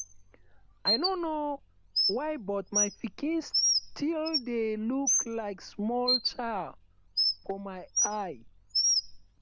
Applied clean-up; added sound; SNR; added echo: none; Bird; -1 dB; none.